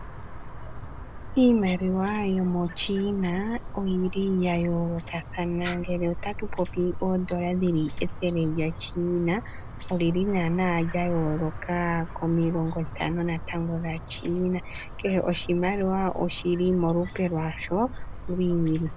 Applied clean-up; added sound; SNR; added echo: none; Chirp, tweet; 9 dB; none.